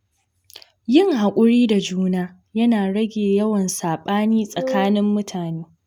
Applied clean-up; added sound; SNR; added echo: none; Wind instrument, woodwind instrument; 7 dB; none.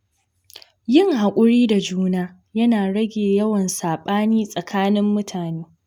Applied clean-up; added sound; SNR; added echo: none; none; none; none.